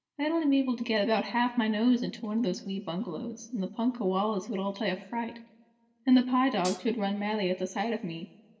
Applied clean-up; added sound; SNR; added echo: none; Hi-hat; 12 dB; reverberation time 0.9 s.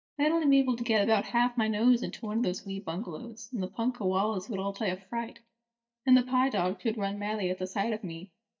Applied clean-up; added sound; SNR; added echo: neural mask model DeepFilterNet 3.